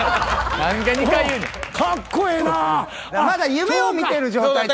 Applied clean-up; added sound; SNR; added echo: none; Boom; 17 dB; none.